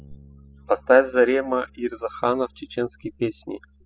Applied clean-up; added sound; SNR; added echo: classical method spectral subtraction.